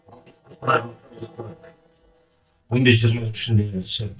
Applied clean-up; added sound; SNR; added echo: neural mask model DeepFilterNet 3.